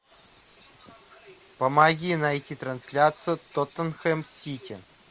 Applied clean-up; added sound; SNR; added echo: none; none; none; none.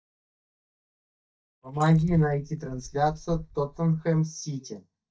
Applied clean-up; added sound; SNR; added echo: neural mask model DeepFilterNet 3.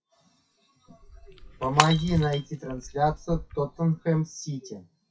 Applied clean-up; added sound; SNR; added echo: classical method WPE with log-MMSE.